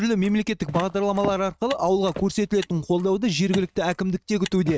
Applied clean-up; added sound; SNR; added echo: neural mask model RNNoise.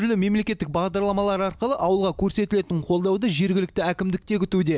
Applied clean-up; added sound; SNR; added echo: none; none; none; none.